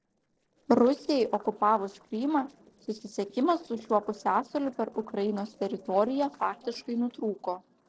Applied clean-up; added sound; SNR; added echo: neural separator model SepFormer DNS4.